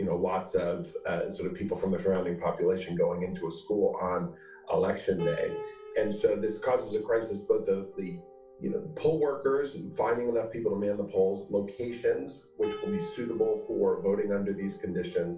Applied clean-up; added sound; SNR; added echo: none; Piano; 16 dB; reverberation time 0.3 s.